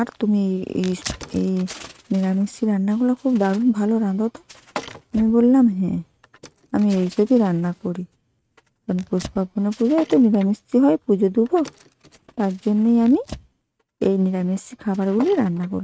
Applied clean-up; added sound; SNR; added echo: neural mask model RNNoise.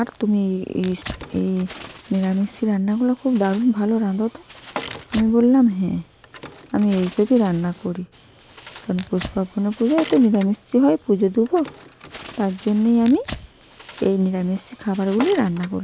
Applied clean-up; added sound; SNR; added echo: none; Tearing + Bird; 16 dB; none.